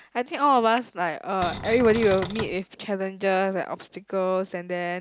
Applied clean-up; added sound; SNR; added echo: none; Cupboard open or close; 9 dB; none.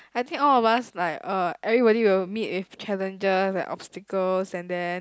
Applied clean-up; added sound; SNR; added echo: none; none; none; none.